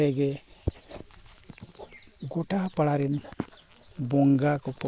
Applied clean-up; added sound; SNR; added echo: neural mask model Resemble Enhance denoiser.